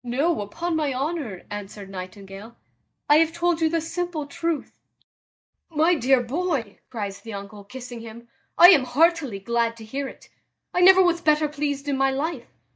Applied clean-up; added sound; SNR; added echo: neural mask model DeepFilterNet 3.